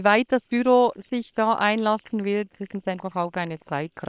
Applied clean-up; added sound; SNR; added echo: neural separator model SepFormer WHAM!.